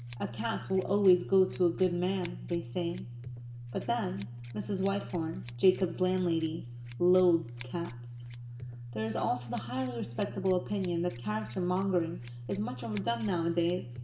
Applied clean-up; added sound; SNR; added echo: none; Scissors; 11 dB; reverberation time 1.6 s.